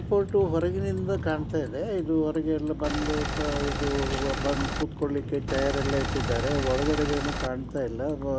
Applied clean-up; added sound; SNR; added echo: none; Engine + Vehicle; 3 dB; none.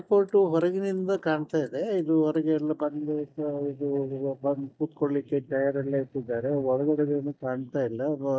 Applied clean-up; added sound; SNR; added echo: neural mask model DeepFilterNet 3.